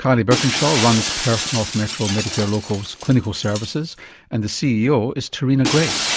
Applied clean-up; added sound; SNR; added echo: none; Shatter; 7 dB; none.